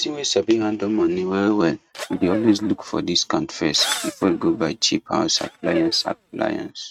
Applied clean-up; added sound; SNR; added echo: neural mask model RNNoise.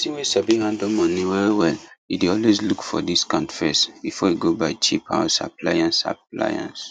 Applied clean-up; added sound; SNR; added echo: none; none; none; none.